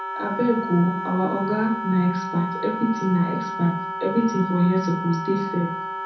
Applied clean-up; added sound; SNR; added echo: none; Wind instrument, woodwind instrument; 7 dB; reverberation time 0.6 s.